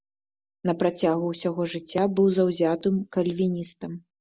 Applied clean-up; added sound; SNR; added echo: none; none; none; none.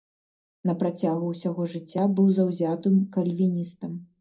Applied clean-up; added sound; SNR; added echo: none; none; none; reverberation time 0.2 s.